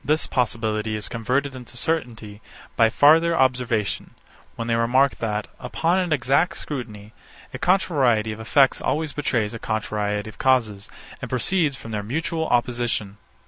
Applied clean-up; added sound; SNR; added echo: none; none; none; none.